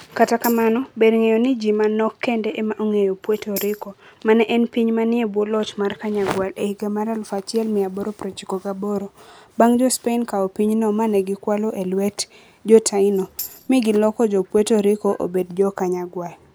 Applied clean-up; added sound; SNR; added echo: none; Tambourine; 17 dB; none.